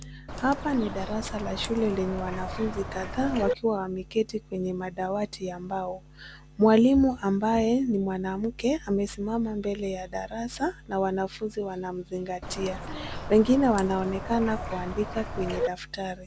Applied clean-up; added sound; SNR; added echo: none; Bird; 7 dB; none.